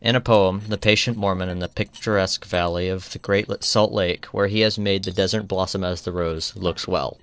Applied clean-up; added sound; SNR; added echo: neural separator model SepFormer DNS4.